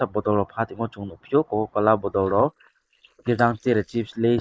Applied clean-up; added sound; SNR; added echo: neural mask model Resemble Enhance denoiser.